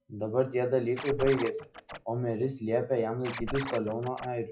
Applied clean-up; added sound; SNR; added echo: classical method WPE with log-MMSE.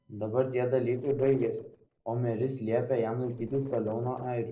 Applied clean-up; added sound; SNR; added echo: neural separator model SepFormer DNS4.